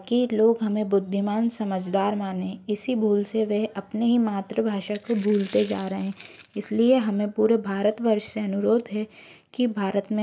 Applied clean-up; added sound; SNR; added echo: none; Coin (dropping); 13 dB; none.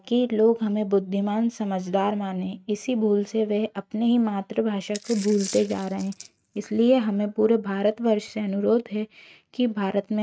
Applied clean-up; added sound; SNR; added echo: neural mask model RNNoise.